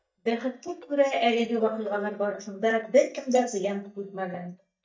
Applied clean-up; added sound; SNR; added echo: neural mask model DeepFilterNet 3.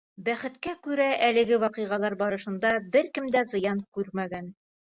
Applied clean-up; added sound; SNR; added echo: none; none; none; none.